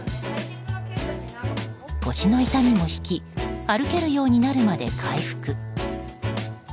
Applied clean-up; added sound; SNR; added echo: none; Zipper (clothing); 12 dB; none.